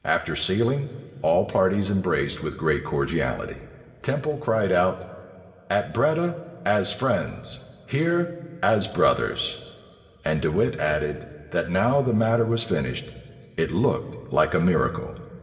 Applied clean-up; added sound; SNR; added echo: none; none; none; reverberation time 2.2 s.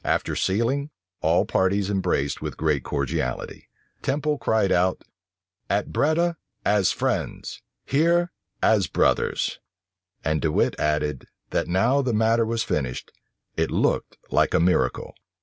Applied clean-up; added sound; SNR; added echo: none; none; none; none.